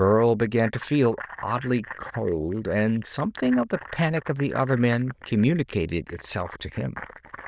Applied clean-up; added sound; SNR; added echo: neural diffusion model UNIVERSE++.